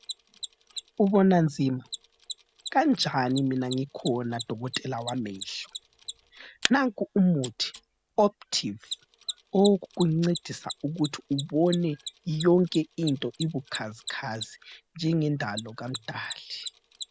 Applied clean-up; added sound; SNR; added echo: none; Mechanisms; 14 dB; none.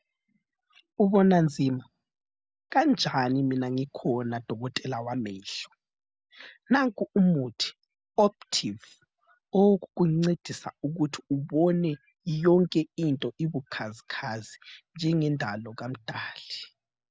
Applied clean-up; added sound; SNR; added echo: none; none; none; none.